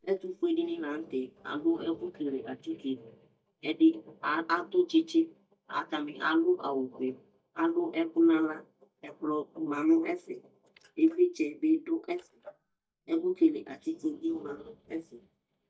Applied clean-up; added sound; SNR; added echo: neural mask model DeepFilterNet 3.